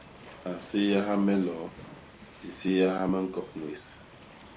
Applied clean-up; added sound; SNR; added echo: none; Waves, surf; 19 dB; none.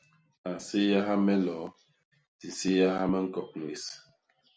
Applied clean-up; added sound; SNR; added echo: none; none; none; none.